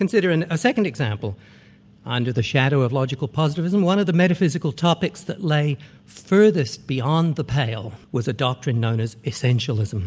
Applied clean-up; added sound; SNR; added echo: none; none; none; none.